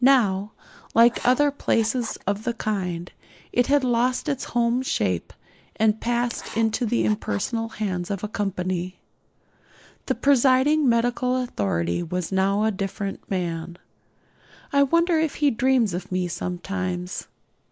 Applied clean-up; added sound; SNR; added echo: neural mask model Resemble Enhance denoiser.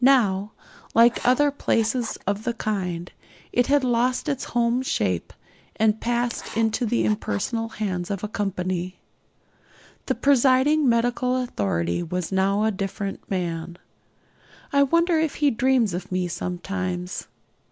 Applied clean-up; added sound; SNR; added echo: none; Writing; 19 dB; none.